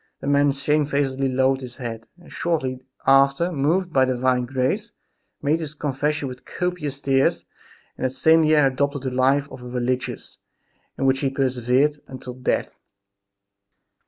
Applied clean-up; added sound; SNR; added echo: none; none; none; none.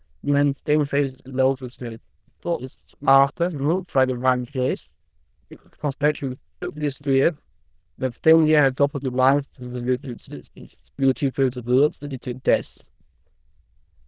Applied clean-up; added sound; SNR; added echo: neural diffusion model UNIVERSE++.